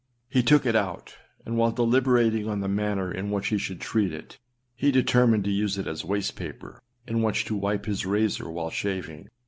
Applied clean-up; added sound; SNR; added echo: none; none; none; none.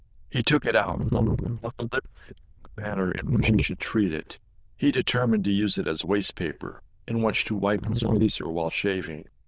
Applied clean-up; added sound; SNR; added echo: neural diffusion model UNIVERSE++.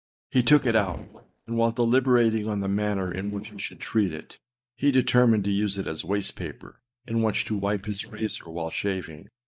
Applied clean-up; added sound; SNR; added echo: neural mask model DeepFilterNet 3.